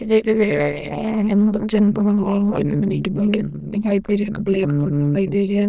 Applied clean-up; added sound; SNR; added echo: neural diffusion model UNIVERSE++.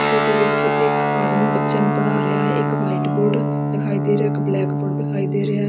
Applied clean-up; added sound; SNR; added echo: none; Guitar; -3 dB; none.